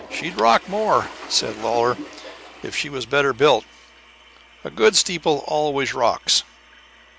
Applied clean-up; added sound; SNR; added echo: none; Toilet flush / Water; 18 dB; none.